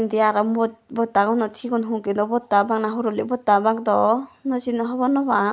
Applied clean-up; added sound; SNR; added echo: none; none; none; none.